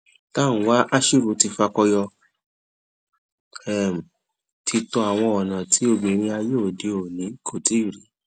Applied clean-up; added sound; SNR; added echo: none; none; none; none.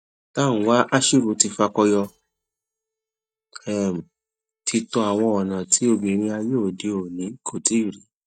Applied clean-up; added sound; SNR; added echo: neural mask model DeepFilterNet 3.